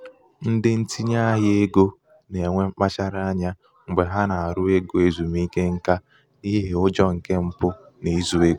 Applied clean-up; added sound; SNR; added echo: none; none; none; none.